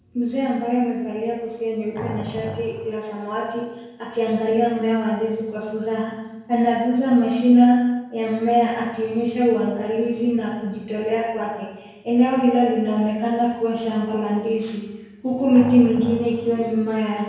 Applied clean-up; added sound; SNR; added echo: none; Animal; 13 dB; reverberation time 1.0 s.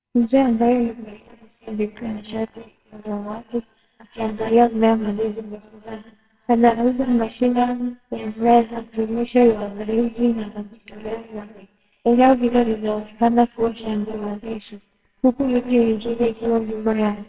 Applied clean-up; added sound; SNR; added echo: neural separator model SepFormer WHAMR!.